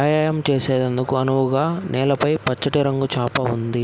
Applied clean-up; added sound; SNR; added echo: none; none; none; none.